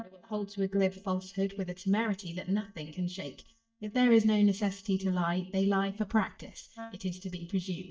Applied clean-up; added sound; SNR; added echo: neural mask model DeepFilterNet 3.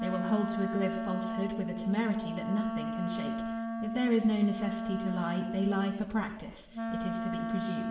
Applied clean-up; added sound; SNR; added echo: none; Wind instrument, woodwind instrument; 3 dB; reverberation time 0.8 s.